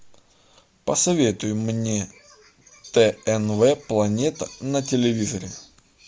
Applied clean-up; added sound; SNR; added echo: none; none; none; none.